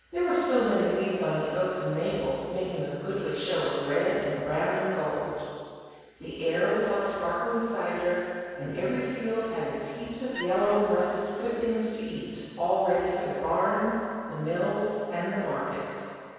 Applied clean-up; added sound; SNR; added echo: none; Wood; 12 dB; reverberation time 2.2 s.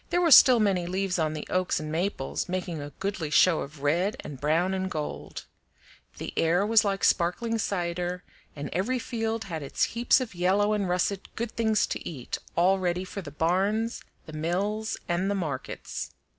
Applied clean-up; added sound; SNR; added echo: none; none; none; none.